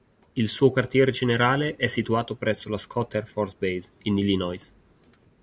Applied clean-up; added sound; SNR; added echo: none; none; none; none.